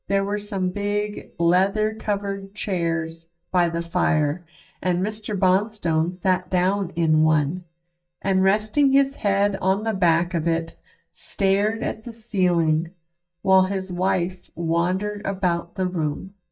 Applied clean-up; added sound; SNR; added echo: neural mask model DeepFilterNet 3.